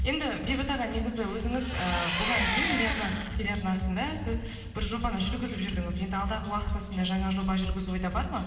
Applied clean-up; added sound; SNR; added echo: none; Engine; 2 dB; reverberation time 2.4 s.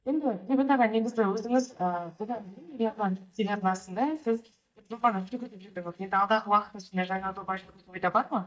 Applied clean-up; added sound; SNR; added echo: neural mask model DeepFilterNet 3.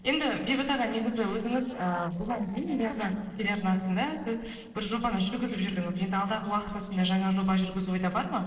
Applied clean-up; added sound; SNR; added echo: neural separator model SepFormer DNS4.